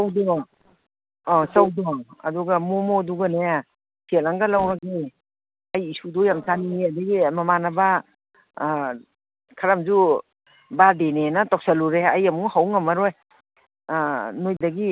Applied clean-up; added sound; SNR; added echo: none; none; none; none.